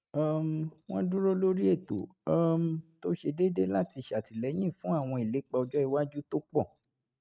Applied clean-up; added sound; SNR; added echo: neural mask model RNNoise.